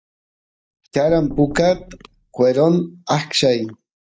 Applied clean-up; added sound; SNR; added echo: neural mask model DeepFilterNet 3.